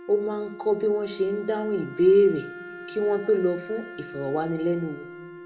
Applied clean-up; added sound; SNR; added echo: none; Wind instrument, woodwind instrument; 15 dB; reverberation time 1.2 s.